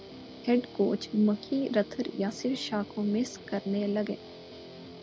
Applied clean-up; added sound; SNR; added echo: none; Guitar; 15 dB; none.